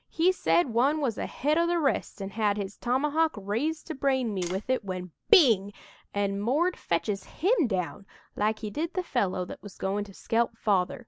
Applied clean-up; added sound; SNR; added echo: none; Tap; 15 dB; none.